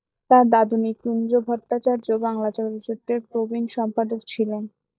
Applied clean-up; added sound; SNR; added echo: neural mask model DeepFilterNet 3.